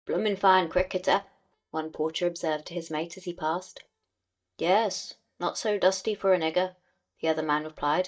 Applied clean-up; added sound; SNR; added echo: neural mask model DeepFilterNet 3.